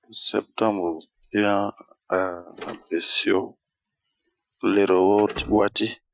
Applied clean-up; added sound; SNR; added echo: classical method Wiener filter.